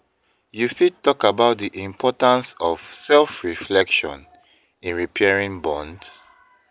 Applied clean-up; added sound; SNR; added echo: none; none; none; none.